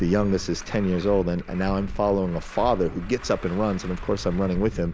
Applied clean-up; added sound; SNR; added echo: none; Truck; 10 dB; none.